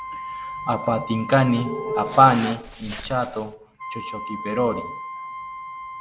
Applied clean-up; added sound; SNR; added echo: none; Zipper (clothing) + Wind instrument, woodwind instrument; 10 dB; none.